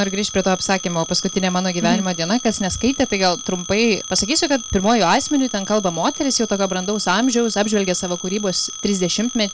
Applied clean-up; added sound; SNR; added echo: none; Telephone; 12 dB; none.